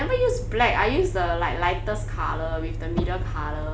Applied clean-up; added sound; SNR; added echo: none; Motor vehicle (road); 3 dB; none.